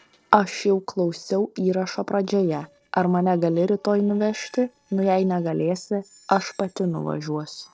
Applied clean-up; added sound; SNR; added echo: neural separator model SepFormer DNS4.